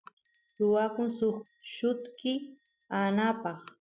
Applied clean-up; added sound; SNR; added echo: none; Bell; 20 dB; none.